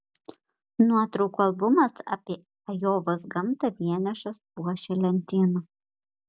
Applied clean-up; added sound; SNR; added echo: none; none; none; none.